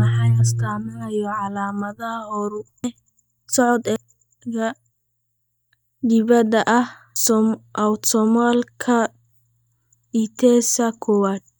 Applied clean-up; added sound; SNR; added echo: neural mask model DeepFilterNet 3.